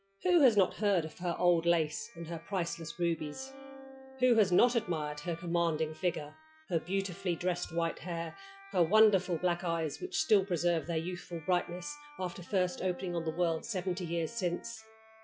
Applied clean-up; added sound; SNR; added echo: classical method log-MMSE.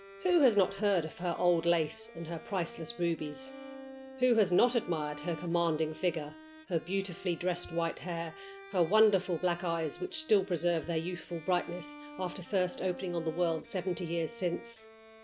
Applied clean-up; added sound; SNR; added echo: none; Bowed string instrument; 17 dB; none.